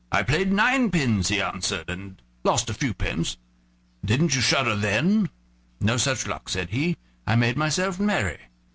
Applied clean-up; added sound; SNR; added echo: none; none; none; none.